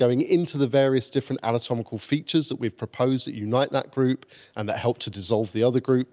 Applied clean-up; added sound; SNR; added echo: none; none; none; none.